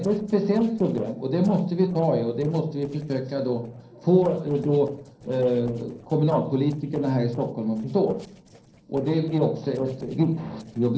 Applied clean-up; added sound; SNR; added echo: neural separator model SepFormer DNS4.